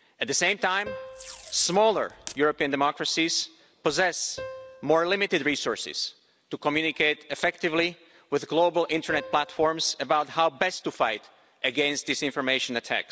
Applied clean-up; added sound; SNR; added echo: none; Piano + Packing tape, duct tape; 19 dB; none.